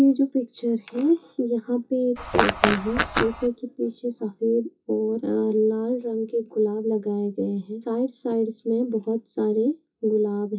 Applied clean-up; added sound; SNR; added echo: classical method WPE with log-MMSE.